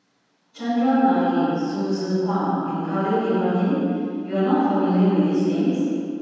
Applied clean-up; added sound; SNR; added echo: none; none; none; reverberation time 2.1 s.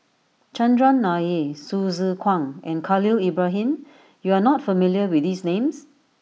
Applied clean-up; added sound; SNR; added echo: none; none; none; none.